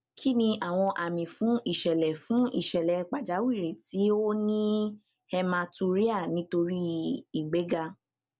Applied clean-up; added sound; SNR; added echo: none; none; none; none.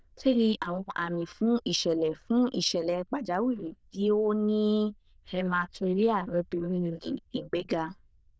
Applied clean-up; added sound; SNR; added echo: neural diffusion model UNIVERSE++.